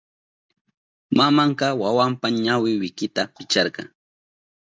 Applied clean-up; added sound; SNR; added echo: none; none; none; none.